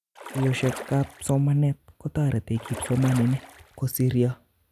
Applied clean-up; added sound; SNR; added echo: none; Splash, splatter; 14 dB; none.